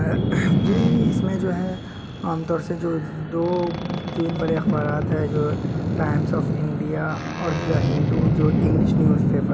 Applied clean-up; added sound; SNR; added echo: none; Boat, Water vehicle; -3 dB; none.